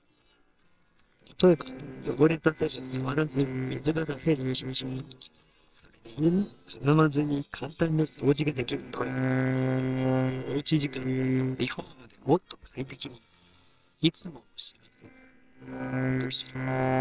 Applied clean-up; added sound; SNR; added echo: neural separator model SepFormer WHAMR!.